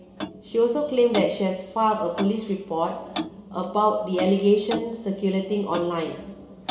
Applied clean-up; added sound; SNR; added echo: none; Clock; 12 dB; reverberation time 1.3 s.